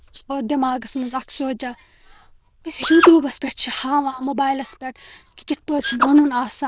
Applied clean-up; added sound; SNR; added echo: neural diffusion model UNIVERSE++.